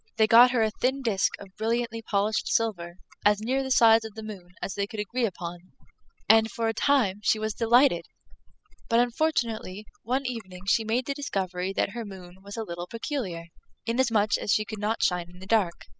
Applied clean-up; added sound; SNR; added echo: classical method spectral subtraction.